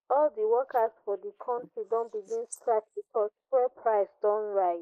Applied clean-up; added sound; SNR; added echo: neural mask model Resemble Enhance denoiser.